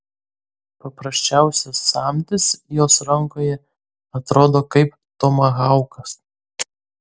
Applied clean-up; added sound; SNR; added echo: none; none; none; none.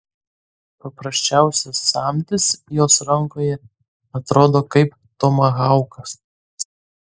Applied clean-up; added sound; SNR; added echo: neural mask model Resemble Enhance denoiser.